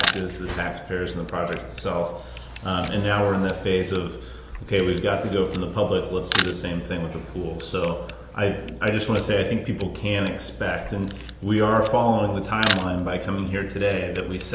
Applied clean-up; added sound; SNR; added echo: none; Camera; 11 dB; none.